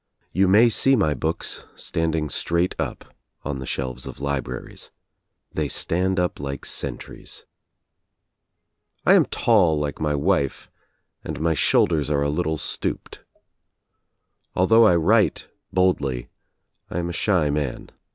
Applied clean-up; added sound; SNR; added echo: none; none; none; none.